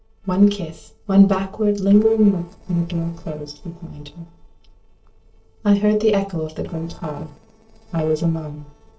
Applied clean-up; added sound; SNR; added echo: neural separator model SepFormer DNS4.